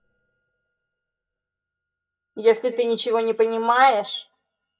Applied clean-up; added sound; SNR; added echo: neural mask model DeepFilterNet 3.